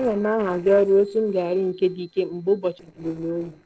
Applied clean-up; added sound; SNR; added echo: neural separator model SepFormer DNS4.